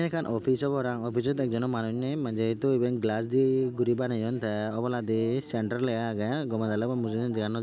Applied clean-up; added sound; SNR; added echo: none; none; none; none.